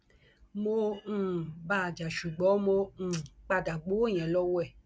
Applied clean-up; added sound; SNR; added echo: none; none; none; none.